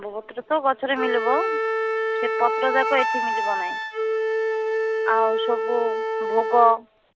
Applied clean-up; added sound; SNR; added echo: none; Wind instrument, woodwind instrument; 0 dB; none.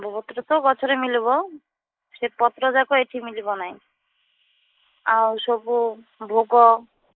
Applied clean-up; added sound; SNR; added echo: neural mask model Resemble Enhance denoiser.